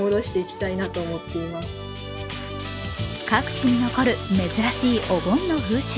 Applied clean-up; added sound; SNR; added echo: none; none; none; none.